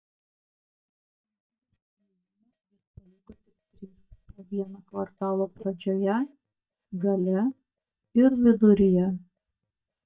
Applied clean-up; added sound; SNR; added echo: neural mask model DeepFilterNet 3.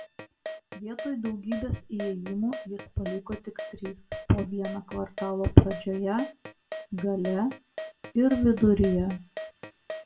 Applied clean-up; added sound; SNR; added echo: none; Keyboard (musical); 13 dB; reverberation time 0.2 s.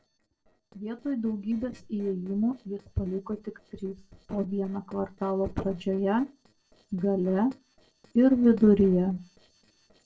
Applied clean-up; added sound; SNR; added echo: neural separator model SepFormer DNS4.